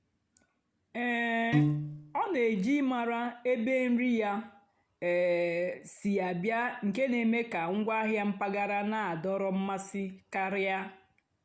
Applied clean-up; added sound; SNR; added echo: none; Piano; -1 dB; none.